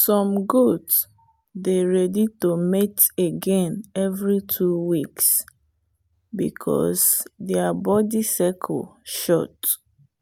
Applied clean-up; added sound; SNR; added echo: none; none; none; none.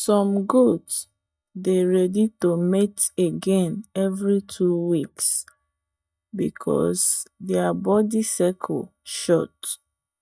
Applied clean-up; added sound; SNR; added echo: neural mask model DeepFilterNet 3.